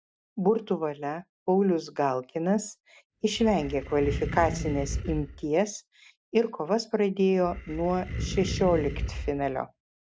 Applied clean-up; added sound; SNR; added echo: none; Animal; 7 dB; none.